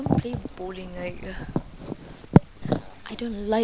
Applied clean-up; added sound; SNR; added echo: none; Water; 16 dB; none.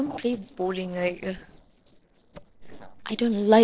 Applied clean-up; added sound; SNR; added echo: neural separator model SepFormer DNS4.